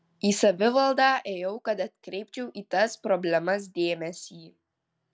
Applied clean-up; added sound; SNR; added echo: none; none; none; none.